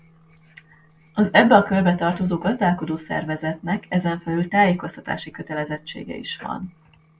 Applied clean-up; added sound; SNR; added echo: none; none; none; none.